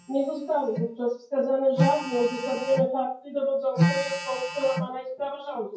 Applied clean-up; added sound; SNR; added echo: classical method WPE with log-MMSE.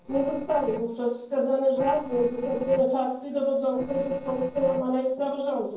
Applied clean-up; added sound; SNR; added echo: neural separator model SepFormer DNS4.